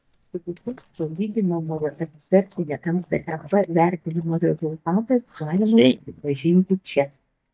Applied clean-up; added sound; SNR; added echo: neural mask model DeepFilterNet 3.